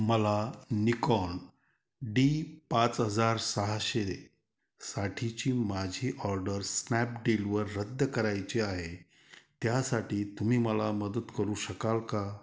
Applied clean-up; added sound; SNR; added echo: none; none; none; none.